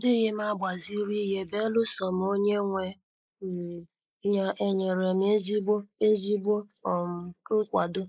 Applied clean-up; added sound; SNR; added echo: neural mask model Resemble Enhance denoiser.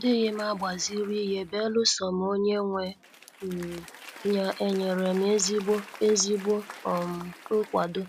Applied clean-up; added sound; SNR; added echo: none; Applause / Crowd; 19 dB; none.